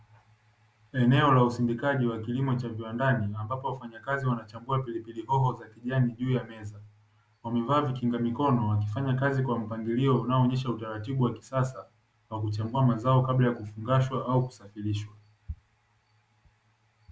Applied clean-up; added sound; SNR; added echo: none; none; none; none.